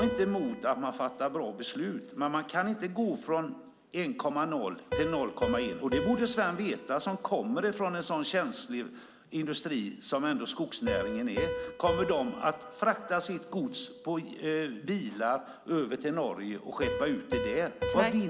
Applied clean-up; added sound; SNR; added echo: none; Piano; 8 dB; none.